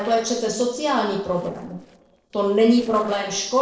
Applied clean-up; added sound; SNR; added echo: neural separator model SepFormer DNS4.